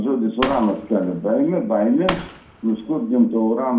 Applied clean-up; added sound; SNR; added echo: none; Fireworks; 13 dB; reverberation time 0.4 s.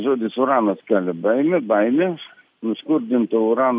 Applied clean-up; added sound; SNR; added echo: none; none; none; none.